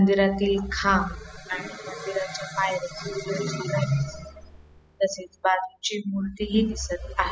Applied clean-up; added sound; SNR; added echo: classical method spectral subtraction.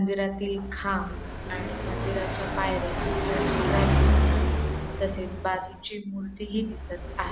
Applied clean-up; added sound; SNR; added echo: none; Car passing by; -5 dB; none.